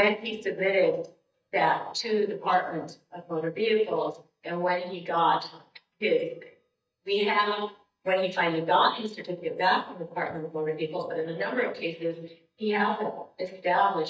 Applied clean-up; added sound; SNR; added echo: neural mask model DeepFilterNet 3.